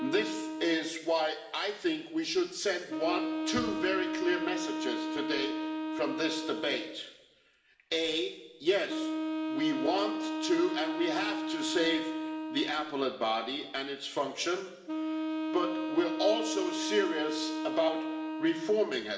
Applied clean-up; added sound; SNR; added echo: none; Wind instrument, woodwind instrument; 3 dB; reverberation time 1.1 s.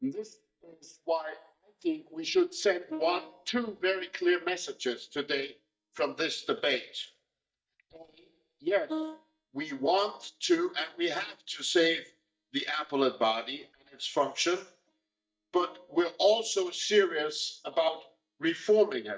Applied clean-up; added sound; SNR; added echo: neural mask model DeepFilterNet 3.